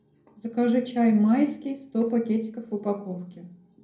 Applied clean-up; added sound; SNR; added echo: none; none; none; reverberation time 0.5 s.